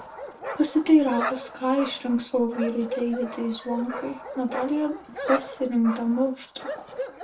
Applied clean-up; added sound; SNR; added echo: none; Bark; 9 dB; reverberation time 0.2 s.